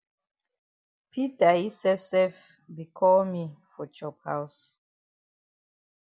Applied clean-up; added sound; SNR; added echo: none; none; none; none.